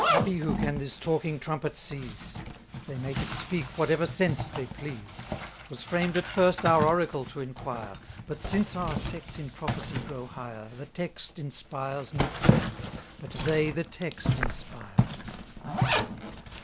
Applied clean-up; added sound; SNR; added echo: none; Zipper (clothing); 1 dB; none.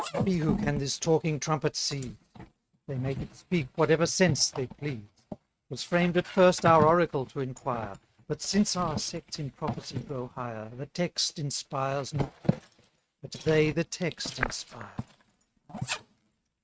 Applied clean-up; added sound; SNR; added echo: neural mask model RNNoise.